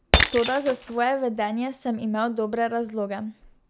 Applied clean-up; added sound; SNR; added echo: none; Shatter; 4 dB; none.